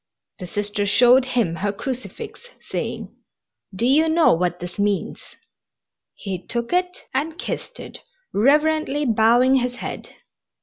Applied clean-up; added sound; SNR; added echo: none; none; none; none.